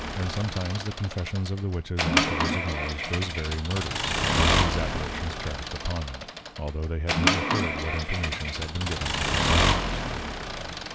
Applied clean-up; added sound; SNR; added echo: none; Accelerating, revving, vroom / Mechanisms; -3 dB; none.